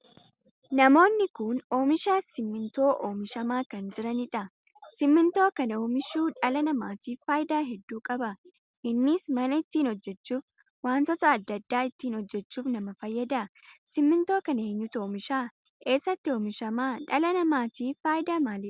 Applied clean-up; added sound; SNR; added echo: none; none; none; none.